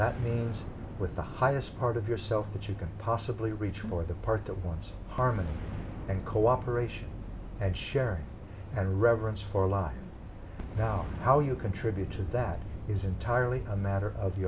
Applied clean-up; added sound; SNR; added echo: none; Boom; 14 dB; none.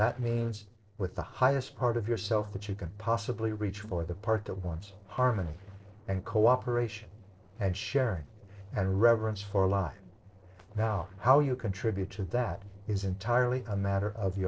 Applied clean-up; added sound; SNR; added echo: neural separator model SepFormer DNS4.